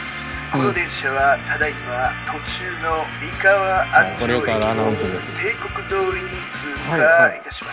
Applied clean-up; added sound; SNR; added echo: none; none; none; none.